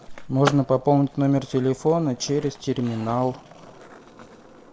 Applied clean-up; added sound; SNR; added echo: none; Skateboard; 15 dB; none.